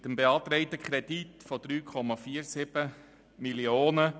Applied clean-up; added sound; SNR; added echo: none; none; none; none.